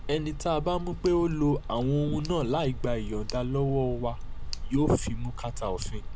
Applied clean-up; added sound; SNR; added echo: none; Tick; 6 dB; none.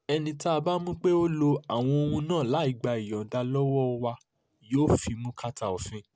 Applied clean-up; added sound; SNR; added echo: none; none; none; none.